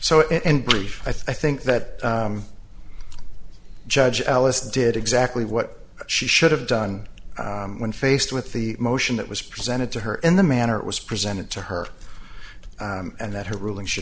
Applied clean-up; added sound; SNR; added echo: none; none; none; none.